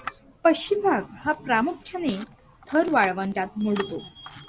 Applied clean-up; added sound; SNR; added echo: none; Camera; 19 dB; none.